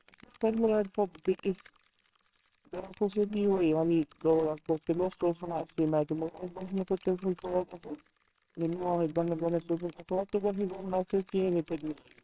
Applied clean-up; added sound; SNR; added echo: neural separator model SepFormer WHAMR!.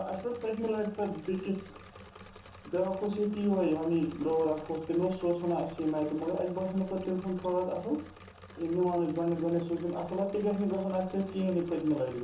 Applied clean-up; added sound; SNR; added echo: none; Engine / Mechanisms; 19 dB; reverberation time 1.2 s.